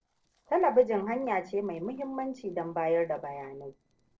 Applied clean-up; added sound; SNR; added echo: neural separator model SepFormer DNS4.